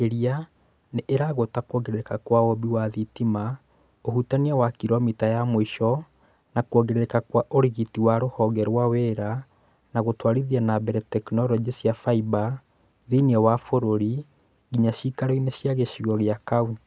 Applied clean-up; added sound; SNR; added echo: none; none; none; none.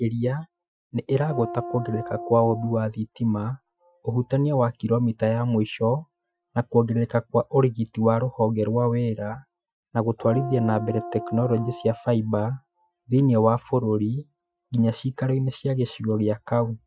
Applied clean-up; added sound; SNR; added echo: classical method Wiener filter.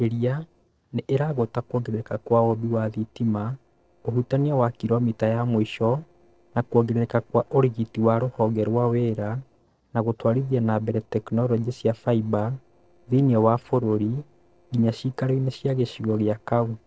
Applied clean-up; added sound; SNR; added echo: neural separator model SepFormer DNS4.